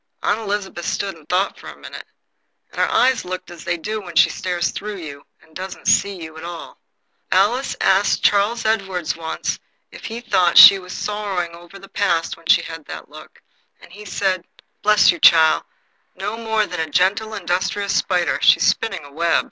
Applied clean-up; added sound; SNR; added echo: none; none; none; none.